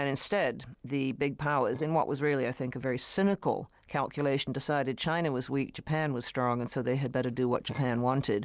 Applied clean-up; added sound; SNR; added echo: neural separator model SepFormer DNS4.